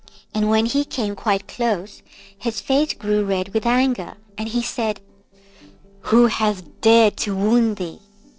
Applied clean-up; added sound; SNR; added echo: neural separator model SepFormer DNS4.